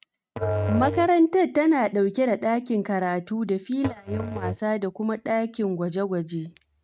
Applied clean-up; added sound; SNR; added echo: neural mask model RNNoise.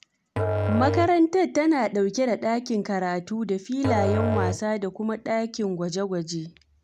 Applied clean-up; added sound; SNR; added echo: none; Musical instrument; 5 dB; none.